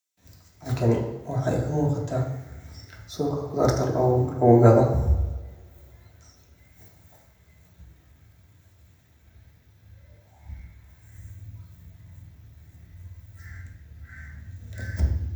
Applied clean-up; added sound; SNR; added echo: none; none; none; reverberation time 0.8 s.